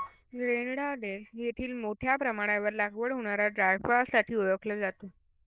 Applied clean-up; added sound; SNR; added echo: neural diffusion model UNIVERSE++.